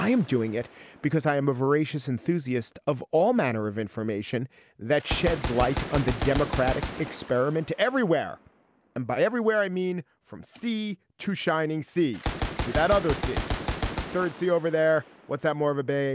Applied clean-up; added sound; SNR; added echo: none; Gunshot, gunfire; 9 dB; none.